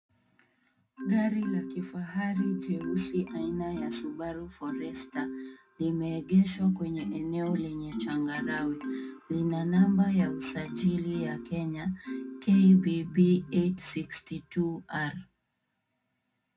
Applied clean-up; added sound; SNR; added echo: none; Marimba, xylophone; 10 dB; reverberation time 0.4 s.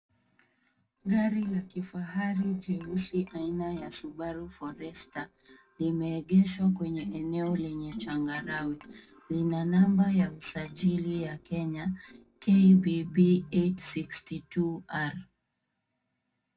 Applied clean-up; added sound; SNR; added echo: neural separator model SepFormer DNS4.